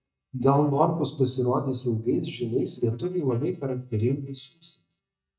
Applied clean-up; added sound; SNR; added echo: neural mask model DeepFilterNet 3.